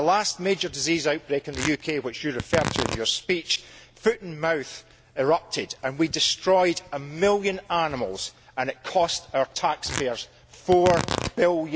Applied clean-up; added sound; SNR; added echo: none; Tearing; 11 dB; none.